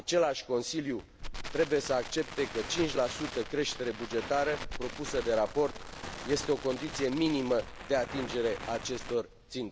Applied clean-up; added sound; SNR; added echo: none; Crackle; 10 dB; none.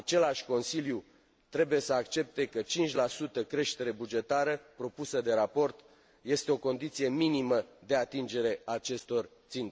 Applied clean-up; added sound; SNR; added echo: none; none; none; none.